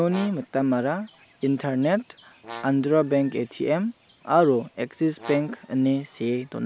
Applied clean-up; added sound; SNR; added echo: none; Brass instrument; 19 dB; none.